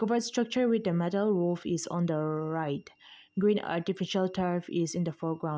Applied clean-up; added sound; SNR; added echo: none; none; none; none.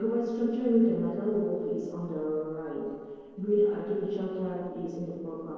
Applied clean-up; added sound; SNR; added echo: neural separator model SepFormer DNS4.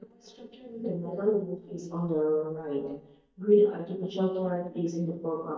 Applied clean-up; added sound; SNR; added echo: neural mask model DeepFilterNet 3.